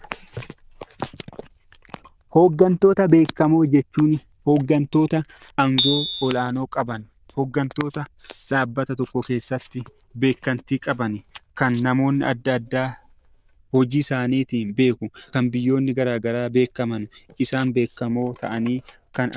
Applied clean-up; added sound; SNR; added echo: neural diffusion model UNIVERSE++.